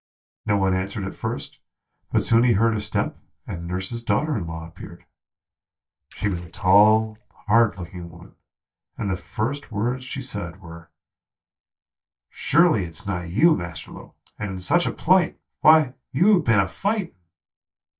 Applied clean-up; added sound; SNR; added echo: neural mask model DeepFilterNet 3.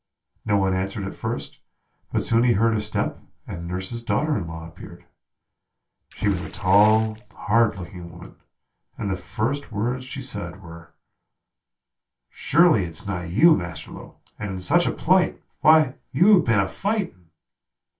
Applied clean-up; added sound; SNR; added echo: none; Water / Splash, splatter; 16 dB; reverberation time 0.2 s.